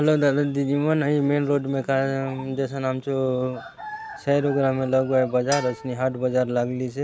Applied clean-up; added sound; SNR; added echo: none; Bowed string instrument; 15 dB; none.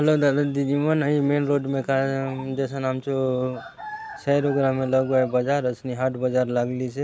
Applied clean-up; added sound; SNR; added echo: none; none; none; none.